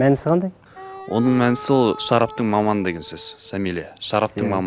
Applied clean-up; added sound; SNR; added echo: none; Wind instrument, woodwind instrument; 17 dB; none.